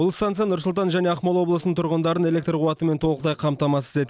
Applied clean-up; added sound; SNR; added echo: none; none; none; none.